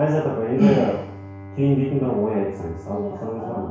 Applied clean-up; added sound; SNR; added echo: none; Bowed string instrument; 17 dB; reverberation time 0.6 s.